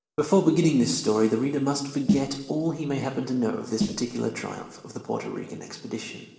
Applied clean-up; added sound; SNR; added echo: neural separator model SepFormer DNS4.